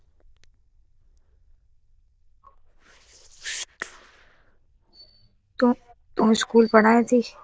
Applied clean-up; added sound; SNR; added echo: neural diffusion model UNIVERSE++.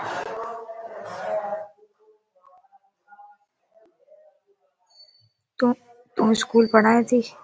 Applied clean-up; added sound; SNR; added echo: none; none; none; none.